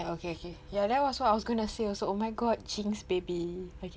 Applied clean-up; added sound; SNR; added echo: none; none; none; none.